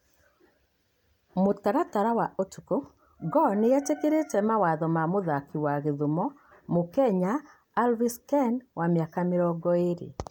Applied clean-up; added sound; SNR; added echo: none; none; none; none.